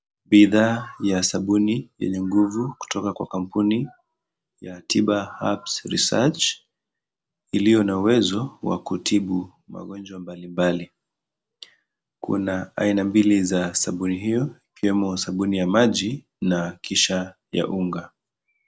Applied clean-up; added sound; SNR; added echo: none; none; none; none.